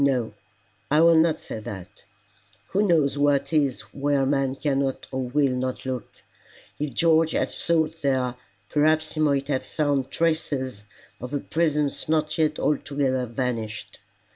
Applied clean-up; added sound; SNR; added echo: none; none; none; none.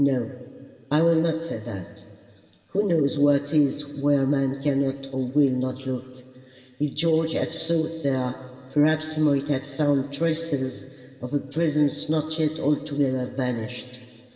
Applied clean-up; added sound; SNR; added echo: none; none; none; reverberation time 2.2 s.